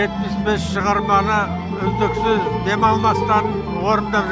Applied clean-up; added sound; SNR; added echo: none; none; none; none.